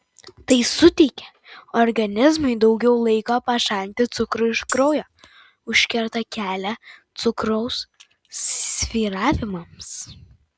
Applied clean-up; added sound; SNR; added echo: none; Tambourine; 18 dB; none.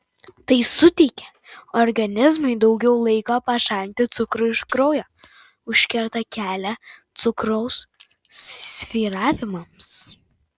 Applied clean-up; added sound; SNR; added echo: neural separator model SepFormer DNS4.